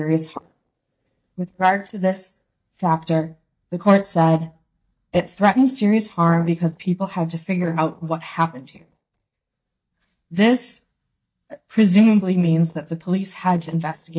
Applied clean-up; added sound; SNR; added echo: neural mask model DeepFilterNet 3.